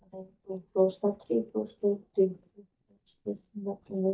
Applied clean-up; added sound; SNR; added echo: neural mask model DeepFilterNet 3.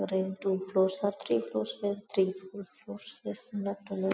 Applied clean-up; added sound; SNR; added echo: none; none; none; none.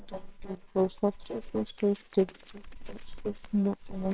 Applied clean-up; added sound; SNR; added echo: neural separator model SepFormer WHAMR!.